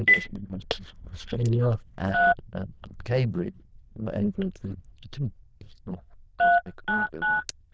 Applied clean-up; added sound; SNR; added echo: neural diffusion model UNIVERSE++.